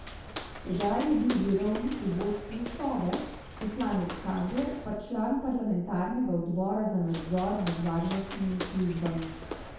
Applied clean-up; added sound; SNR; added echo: none; Walk, footsteps; 11 dB; reverberation time 0.8 s.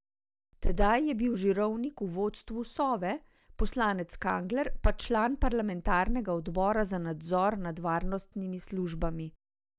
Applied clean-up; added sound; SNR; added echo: none; none; none; none.